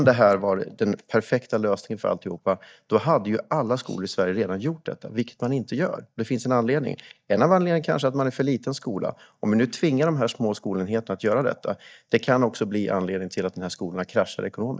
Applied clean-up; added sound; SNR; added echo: neural mask model DeepFilterNet 3.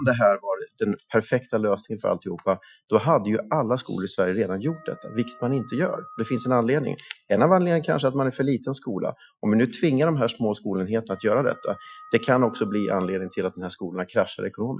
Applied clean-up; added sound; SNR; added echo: classical method Wiener filter.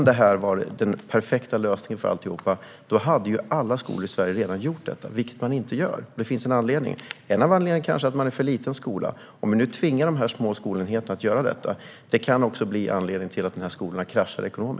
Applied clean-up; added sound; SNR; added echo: none; none; none; none.